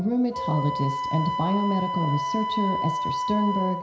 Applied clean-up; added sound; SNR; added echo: none; Wind instrument, woodwind instrument; 3 dB; reverberation time 0.5 s.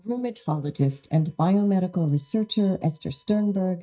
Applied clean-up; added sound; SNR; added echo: neural mask model DeepFilterNet 3.